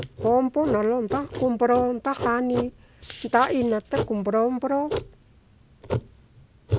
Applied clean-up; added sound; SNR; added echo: none; Writing; 8 dB; none.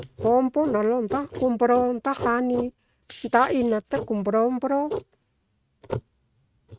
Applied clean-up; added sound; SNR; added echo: neural mask model RNNoise.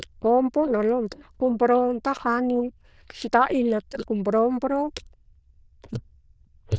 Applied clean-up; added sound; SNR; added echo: neural diffusion model UNIVERSE++.